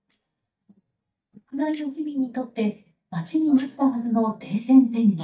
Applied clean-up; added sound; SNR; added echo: neural mask model DeepFilterNet 3.